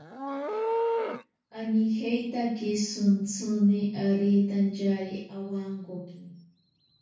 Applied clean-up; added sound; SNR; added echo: none; Livestock, farm animals, working animals; 9 dB; reverberation time 0.6 s.